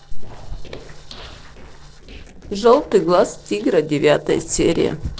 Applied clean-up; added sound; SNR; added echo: neural separator model SepFormer DNS4.